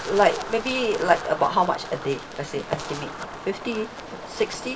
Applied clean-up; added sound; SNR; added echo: none; Wind; 10 dB; reverberation time 0.7 s.